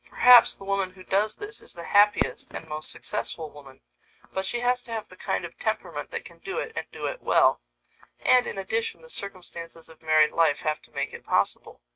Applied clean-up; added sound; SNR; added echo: neural mask model RNNoise.